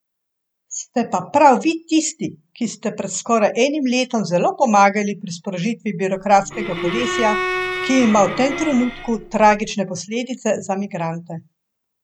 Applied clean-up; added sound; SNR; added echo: none; Bowed string instrument; 6 dB; none.